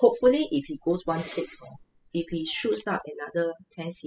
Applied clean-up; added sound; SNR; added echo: classical method spectral subtraction.